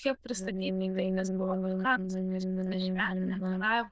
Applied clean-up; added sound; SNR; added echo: neural diffusion model UNIVERSE++.